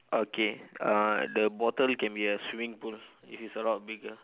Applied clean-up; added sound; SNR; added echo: none; none; none; none.